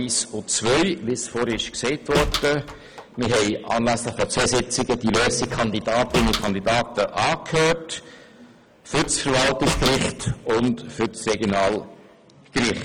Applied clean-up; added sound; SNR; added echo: none; Slam; 10 dB; none.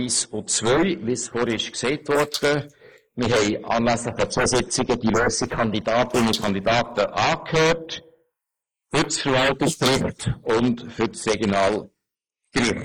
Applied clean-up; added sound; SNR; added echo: neural mask model Resemble Enhance denoiser.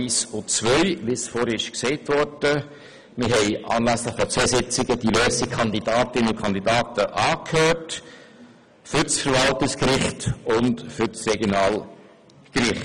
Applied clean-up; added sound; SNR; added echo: none; none; none; none.